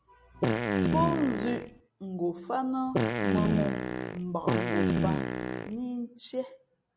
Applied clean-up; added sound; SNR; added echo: none; Fart; -4 dB; none.